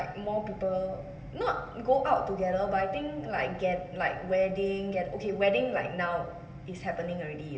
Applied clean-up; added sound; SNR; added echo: none; none; none; reverberation time 0.8 s.